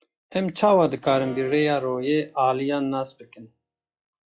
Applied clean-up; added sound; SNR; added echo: classical method log-MMSE.